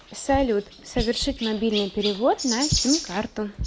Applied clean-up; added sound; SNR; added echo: none; Chirp, tweet; 8 dB; none.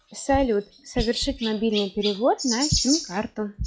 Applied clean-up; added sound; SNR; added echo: classical method log-MMSE.